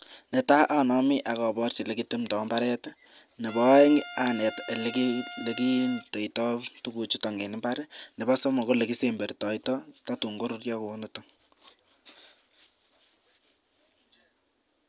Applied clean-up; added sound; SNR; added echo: none; Trumpet; 13 dB; none.